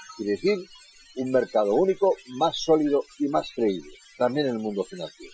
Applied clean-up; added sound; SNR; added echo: classical method Wiener filter.